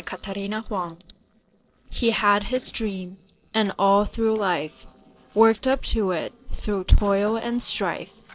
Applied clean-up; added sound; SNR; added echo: neural separator model SepFormer DNS4.